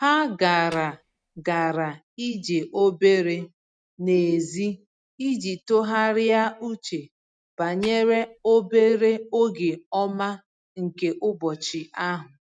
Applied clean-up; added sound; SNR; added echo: neural mask model RNNoise.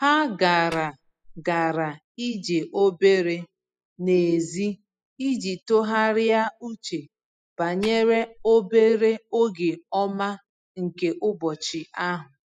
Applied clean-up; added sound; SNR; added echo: classical method spectral subtraction.